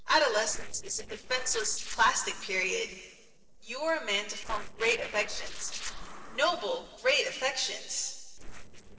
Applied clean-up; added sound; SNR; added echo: neural separator model SepFormer DNS4.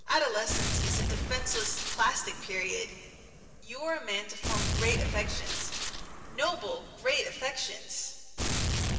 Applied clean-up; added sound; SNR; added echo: none; Gunshot, gunfire; 0 dB; reverberation time 2.0 s.